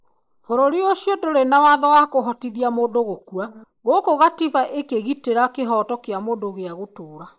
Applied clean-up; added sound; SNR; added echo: neural mask model Resemble Enhance denoiser.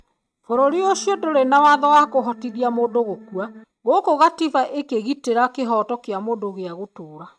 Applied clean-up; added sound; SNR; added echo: neural mask model RNNoise.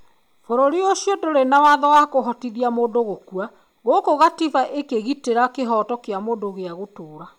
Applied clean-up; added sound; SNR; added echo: none; none; none; none.